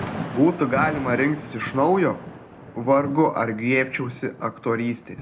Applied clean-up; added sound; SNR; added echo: none; Thunder / Rain; 12 dB; reverberation time 0.3 s.